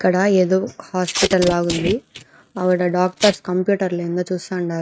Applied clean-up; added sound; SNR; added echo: neural mask model RNNoise.